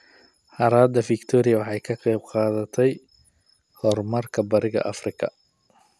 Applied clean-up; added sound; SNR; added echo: none; none; none; none.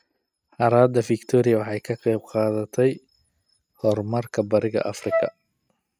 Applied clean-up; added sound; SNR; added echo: neural mask model RNNoise.